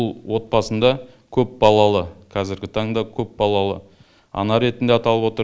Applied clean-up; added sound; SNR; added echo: none; none; none; none.